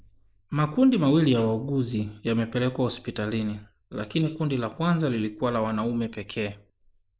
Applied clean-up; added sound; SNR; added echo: neural mask model Resemble Enhance denoiser.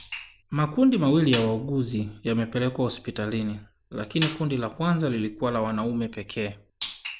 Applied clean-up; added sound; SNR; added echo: none; Snare drum; 13 dB; none.